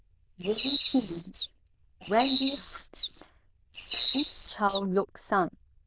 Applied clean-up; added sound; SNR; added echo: neural diffusion model UNIVERSE++.